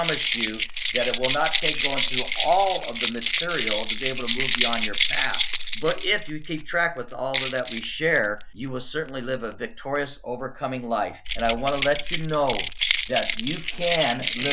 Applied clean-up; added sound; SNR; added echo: none; Keys jangling; -1 dB; none.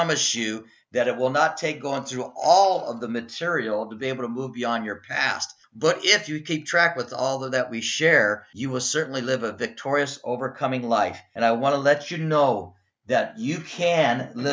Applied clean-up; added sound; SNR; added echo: none; none; none; none.